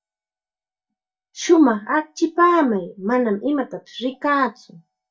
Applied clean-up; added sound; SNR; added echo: neural mask model DeepFilterNet 3.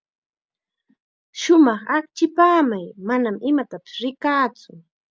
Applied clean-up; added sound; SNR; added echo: none; none; none; none.